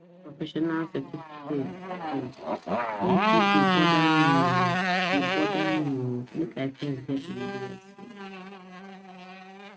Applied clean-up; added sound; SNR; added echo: neural mask model RNNoise.